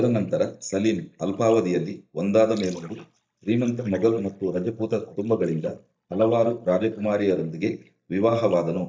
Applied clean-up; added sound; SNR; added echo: neural mask model DeepFilterNet 3.